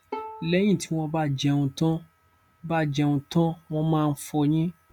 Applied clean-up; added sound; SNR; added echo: none; Bowed string instrument; 18 dB; none.